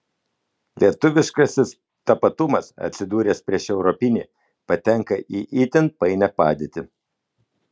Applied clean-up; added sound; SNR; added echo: none; none; none; none.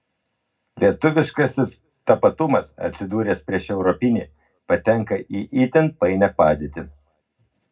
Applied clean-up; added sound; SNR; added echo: none; none; none; reverberation time 0.3 s.